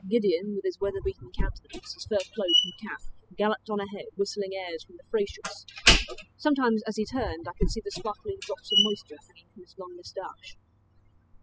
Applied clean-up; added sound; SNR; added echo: classical method spectral subtraction.